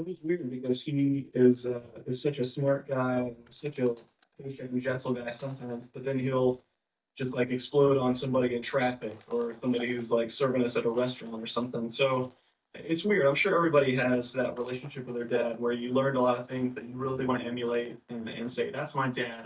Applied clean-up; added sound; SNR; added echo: neural mask model DeepFilterNet 3.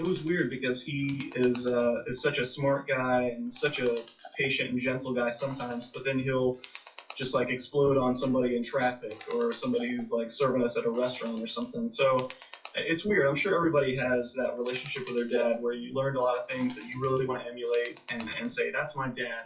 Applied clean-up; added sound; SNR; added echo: classical method WPE with log-MMSE.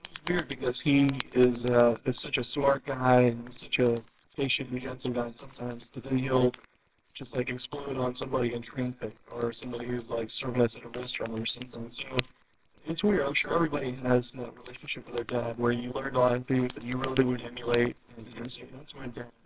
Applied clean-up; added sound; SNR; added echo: neural separator model SepFormer WHAMR!.